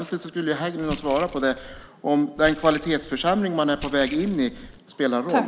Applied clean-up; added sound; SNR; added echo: none; Keys jangling; 9 dB; none.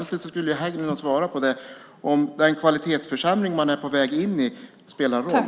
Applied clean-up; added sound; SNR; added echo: none; none; none; none.